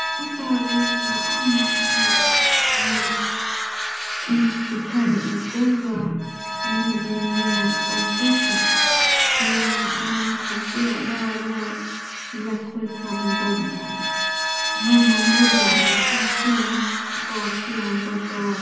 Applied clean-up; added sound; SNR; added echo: none; Vehicle; -1 dB; reverberation time 1.1 s.